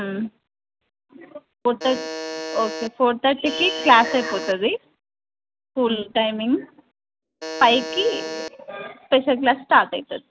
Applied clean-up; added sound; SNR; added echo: none; Alarm; 9 dB; none.